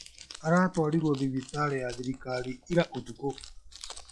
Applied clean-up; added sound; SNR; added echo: classical method log-MMSE.